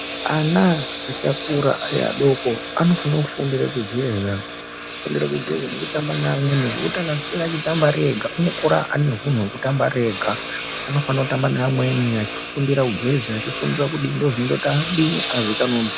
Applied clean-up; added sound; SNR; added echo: none; Engine; 1 dB; none.